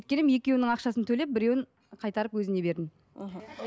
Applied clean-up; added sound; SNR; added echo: none; none; none; none.